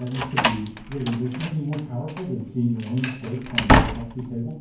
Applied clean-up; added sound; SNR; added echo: none; Slam; -2 dB; reverberation time 0.9 s.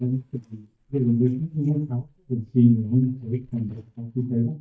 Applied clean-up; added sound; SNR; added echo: neural mask model DeepFilterNet 3.